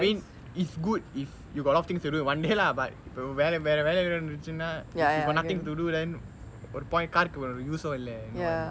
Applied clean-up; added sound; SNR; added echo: none; none; none; none.